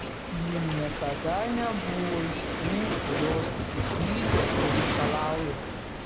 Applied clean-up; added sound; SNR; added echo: none; Waves, surf; -2 dB; none.